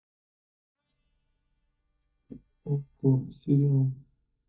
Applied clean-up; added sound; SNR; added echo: neural mask model DeepFilterNet 3.